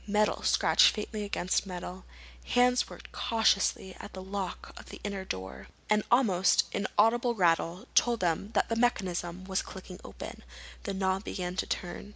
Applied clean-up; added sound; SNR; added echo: none; none; none; none.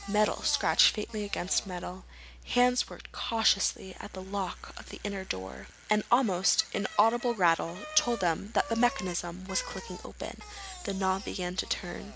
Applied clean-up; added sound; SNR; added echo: none; Bicycle; 17 dB; none.